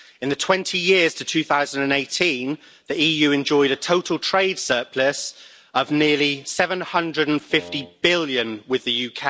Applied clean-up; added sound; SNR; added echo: none; Wind instrument, woodwind instrument; 20 dB; none.